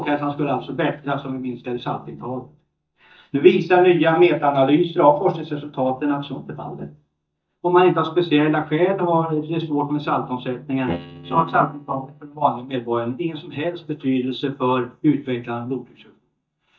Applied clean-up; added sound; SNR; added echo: neural mask model DeepFilterNet 3.